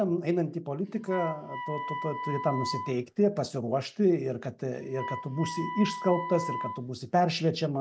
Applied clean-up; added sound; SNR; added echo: none; Wind instrument, woodwind instrument; 9 dB; none.